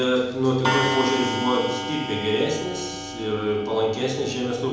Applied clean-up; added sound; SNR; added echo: none; Clock; 5 dB; reverberation time 0.9 s.